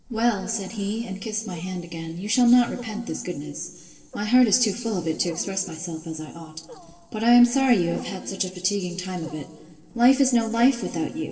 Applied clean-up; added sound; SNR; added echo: neural separator model SepFormer DNS4.